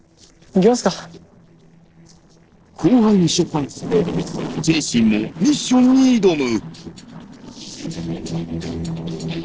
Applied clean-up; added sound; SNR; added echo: neural separator model SepFormer DNS4.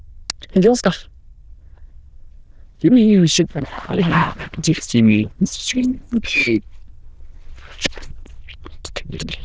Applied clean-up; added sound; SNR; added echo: neural diffusion model UNIVERSE++.